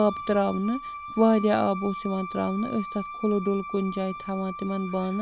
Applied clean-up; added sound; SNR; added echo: none; Wind instrument, woodwind instrument; 11 dB; none.